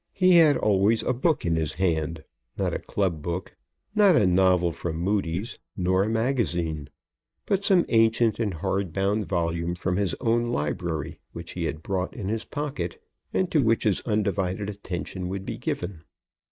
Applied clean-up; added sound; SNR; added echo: neural mask model Resemble Enhance denoiser.